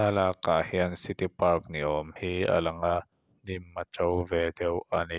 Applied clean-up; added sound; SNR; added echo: none; none; none; none.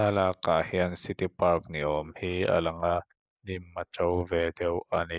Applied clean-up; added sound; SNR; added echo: neural mask model Resemble Enhance denoiser.